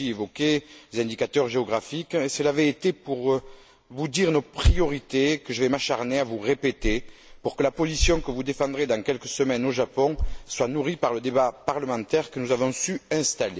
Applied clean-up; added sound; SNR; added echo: none; none; none; none.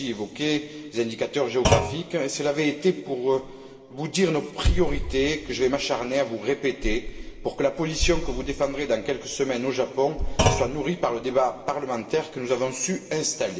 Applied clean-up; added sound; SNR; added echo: none; Thump, thud; 3 dB; reverberation time 2.0 s.